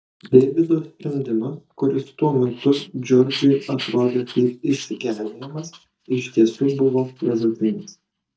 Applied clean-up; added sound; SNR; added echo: neural mask model DeepFilterNet 3.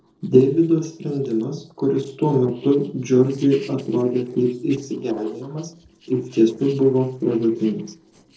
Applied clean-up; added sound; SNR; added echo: neural separator model SepFormer DNS4.